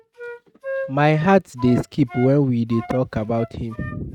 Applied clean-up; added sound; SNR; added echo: neural mask model RNNoise.